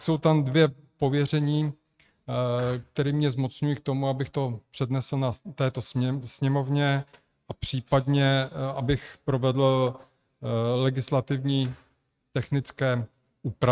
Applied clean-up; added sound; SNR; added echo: neural mask model RNNoise.